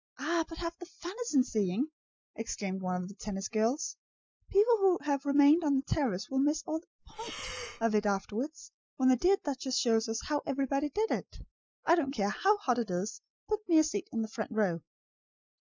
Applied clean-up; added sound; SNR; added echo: neural mask model DeepFilterNet 3.